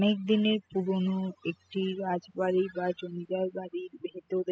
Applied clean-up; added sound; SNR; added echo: classical method spectral subtraction.